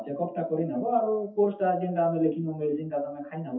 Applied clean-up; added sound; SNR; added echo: classical method WPE with log-MMSE.